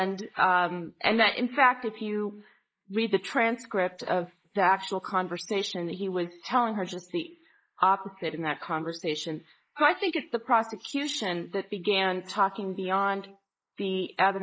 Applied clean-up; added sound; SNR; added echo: neural mask model Resemble Enhance denoiser.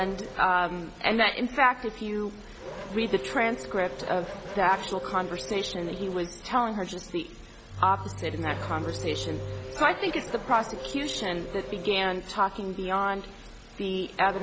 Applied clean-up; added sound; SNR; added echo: none; Bowed string instrument + Race car, auto racing / Accelerating, revving, vroom; 12 dB; none.